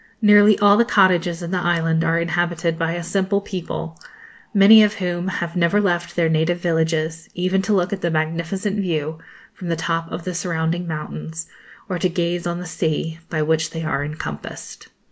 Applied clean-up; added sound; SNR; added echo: none; none; none; none.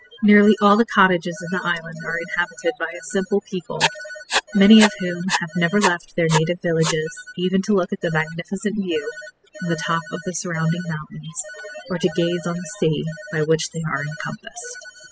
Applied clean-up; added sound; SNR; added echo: classical method spectral subtraction.